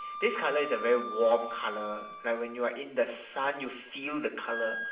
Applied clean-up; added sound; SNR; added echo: none; Wind instrument, woodwind instrument; 10 dB; reverberation time 0.6 s.